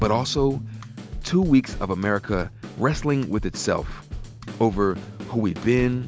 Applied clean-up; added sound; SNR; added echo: none; Drum / Drum kit; 19 dB; none.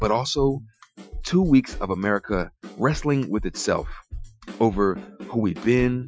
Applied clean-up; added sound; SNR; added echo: classical method Wiener filter.